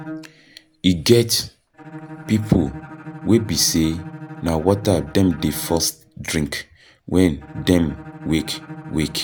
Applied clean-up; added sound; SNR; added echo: none; Bowed string instrument; 16 dB; none.